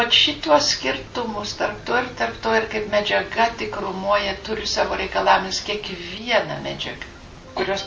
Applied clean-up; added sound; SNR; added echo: none; none; none; none.